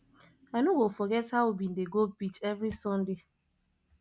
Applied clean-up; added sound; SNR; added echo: none; none; none; none.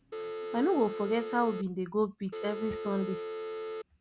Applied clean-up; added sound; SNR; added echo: none; Telephone; 5 dB; none.